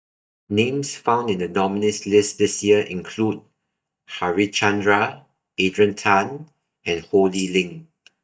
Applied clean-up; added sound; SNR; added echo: neural mask model DeepFilterNet 3.